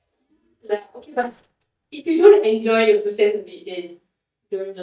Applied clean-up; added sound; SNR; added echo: neural mask model DeepFilterNet 3.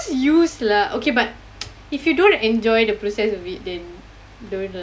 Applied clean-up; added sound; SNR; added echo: none; none; none; none.